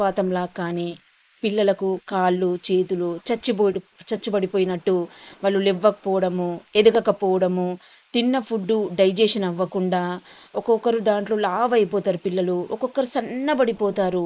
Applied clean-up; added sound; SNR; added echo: neural mask model Resemble Enhance denoiser.